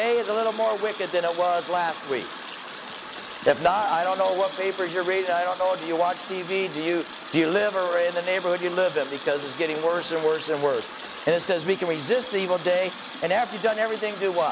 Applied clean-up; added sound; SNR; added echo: none; Water tap, faucet; 10 dB; none.